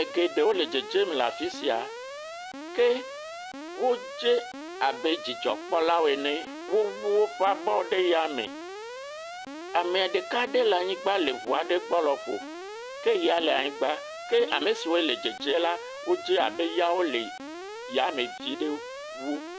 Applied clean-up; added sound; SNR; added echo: none; Alarm; 11 dB; none.